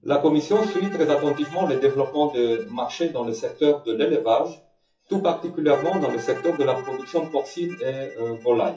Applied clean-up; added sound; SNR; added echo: classical method WPE with log-MMSE.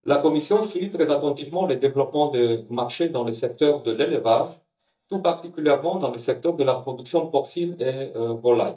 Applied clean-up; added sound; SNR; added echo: neural mask model DeepFilterNet 3.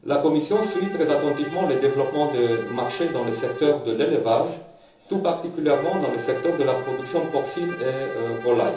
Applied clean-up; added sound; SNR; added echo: none; Bowed string instrument; 12 dB; reverberation time 1.2 s.